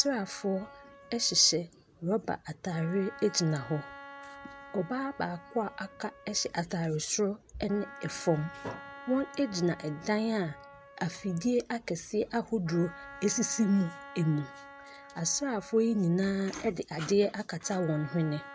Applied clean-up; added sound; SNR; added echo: none; Wind instrument, woodwind instrument; 18 dB; none.